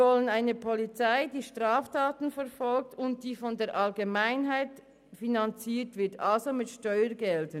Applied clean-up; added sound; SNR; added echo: none; none; none; none.